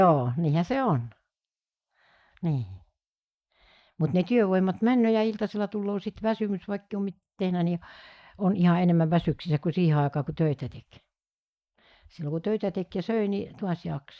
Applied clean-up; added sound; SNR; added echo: neural mask model Resemble Enhance denoiser.